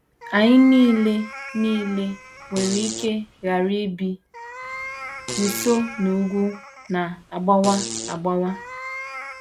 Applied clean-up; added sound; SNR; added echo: none; Meow + Fart; 12 dB; none.